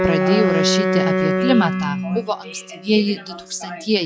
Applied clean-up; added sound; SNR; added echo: classical method log-MMSE.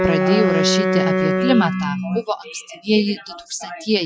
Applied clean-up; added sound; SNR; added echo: classical method Wiener filter.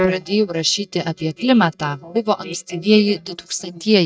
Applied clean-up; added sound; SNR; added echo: neural mask model DeepFilterNet 3.